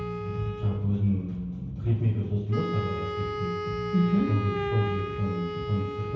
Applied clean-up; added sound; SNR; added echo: none; Wind instrument, woodwind instrument; 7 dB; reverberation time 0.9 s.